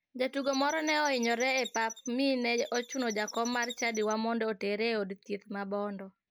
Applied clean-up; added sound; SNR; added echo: none; Chirp, tweet; 14 dB; none.